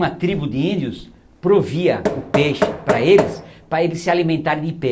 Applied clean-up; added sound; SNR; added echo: none; Knock; 5 dB; none.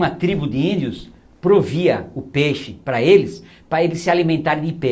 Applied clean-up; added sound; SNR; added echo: none; none; none; none.